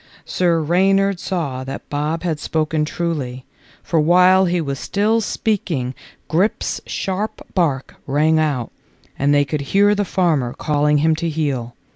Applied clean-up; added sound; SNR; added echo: none; none; none; none.